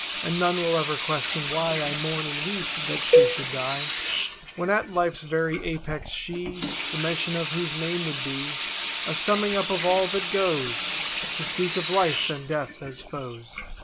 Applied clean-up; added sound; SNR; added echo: none; Sink (filling or washing) / Water tap, faucet + Cowbell; 0 dB; none.